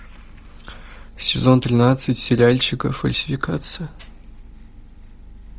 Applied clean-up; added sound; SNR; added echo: none; none; none; none.